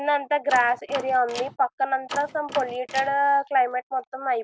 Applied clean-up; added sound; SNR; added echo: none; Door; 14 dB; none.